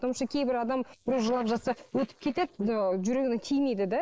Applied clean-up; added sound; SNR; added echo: neural mask model Resemble Enhance denoiser.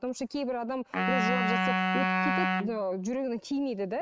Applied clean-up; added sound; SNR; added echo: neural mask model RNNoise.